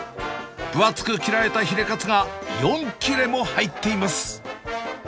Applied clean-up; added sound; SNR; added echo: none; none; none; none.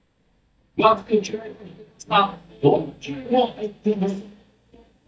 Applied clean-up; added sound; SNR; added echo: neural mask model DeepFilterNet 3.